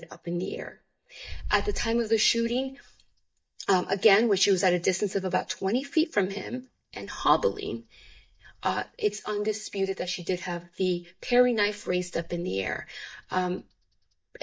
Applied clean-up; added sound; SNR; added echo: neural mask model DeepFilterNet 3.